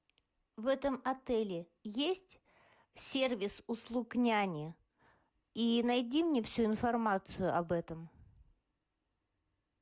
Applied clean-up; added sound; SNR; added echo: none; none; none; none.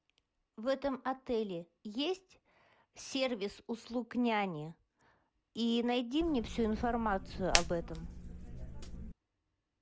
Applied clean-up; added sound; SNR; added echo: none; Hands; 2 dB; none.